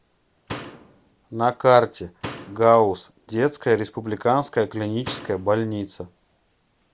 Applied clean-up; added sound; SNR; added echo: none; Slam; 16 dB; none.